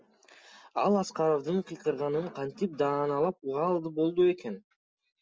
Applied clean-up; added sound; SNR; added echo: none; none; none; none.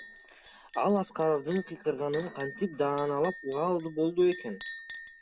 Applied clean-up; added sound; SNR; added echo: none; Chink, clink; 5 dB; none.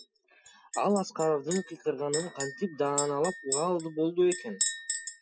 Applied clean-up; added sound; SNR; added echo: classical method Wiener filter.